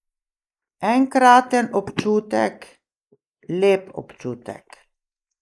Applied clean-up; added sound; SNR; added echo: neural mask model Resemble Enhance denoiser.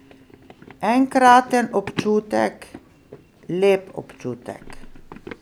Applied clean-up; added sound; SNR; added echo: none; Run; 17 dB; none.